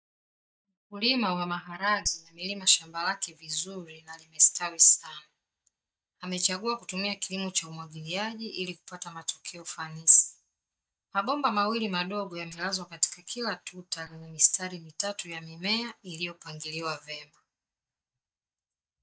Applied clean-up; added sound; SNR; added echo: neural mask model DeepFilterNet 3.